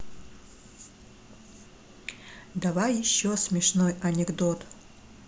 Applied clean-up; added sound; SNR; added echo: none; none; none; none.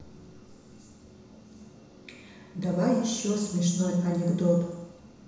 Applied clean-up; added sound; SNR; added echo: none; none; none; reverberation time 1.0 s.